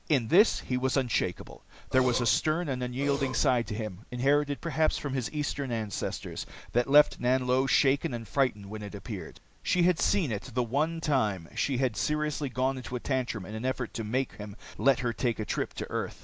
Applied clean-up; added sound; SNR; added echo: none; Burping, eructation; 10 dB; none.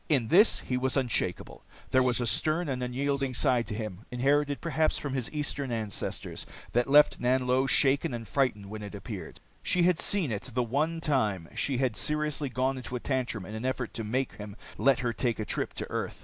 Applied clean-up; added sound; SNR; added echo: neural mask model Resemble Enhance denoiser.